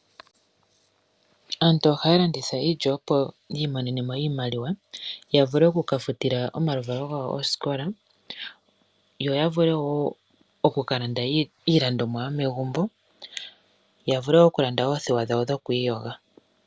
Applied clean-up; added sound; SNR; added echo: none; none; none; none.